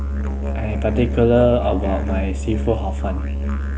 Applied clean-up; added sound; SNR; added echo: none; Musical instrument; 1 dB; none.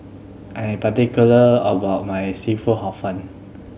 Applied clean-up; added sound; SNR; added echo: none; none; none; none.